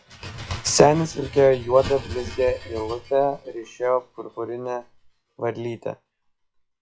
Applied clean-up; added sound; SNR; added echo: classical method log-MMSE.